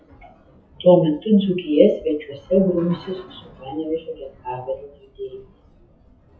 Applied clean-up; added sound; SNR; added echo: classical method WPE with log-MMSE.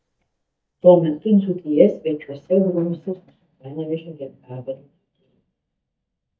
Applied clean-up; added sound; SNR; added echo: neural mask model DeepFilterNet 3.